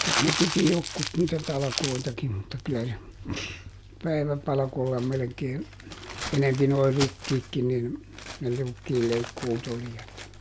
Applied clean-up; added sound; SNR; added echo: none; Crumpling, crinkling; 9 dB; none.